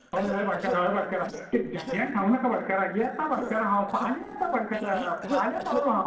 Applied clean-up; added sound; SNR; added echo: neural separator model SepFormer DNS4.